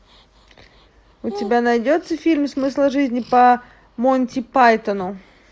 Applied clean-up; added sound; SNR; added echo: none; none; none; none.